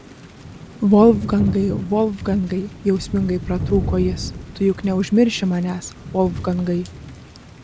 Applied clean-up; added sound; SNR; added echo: none; Thunder / Rain; 10 dB; none.